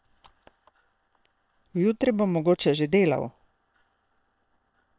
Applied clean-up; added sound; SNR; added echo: neural separator model SepFormer WHAM!.